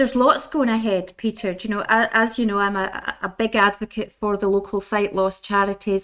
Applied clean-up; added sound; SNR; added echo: neural mask model RNNoise.